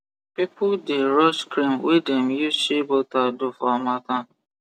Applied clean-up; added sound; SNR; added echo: none; none; none; none.